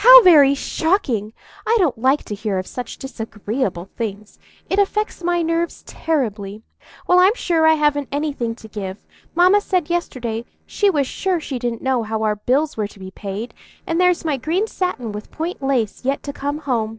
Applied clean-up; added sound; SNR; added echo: neural separator model SepFormer DNS4.